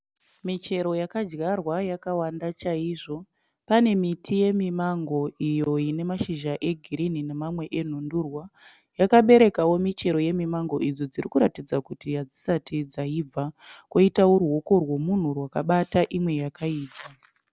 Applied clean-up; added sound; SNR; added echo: none; none; none; none.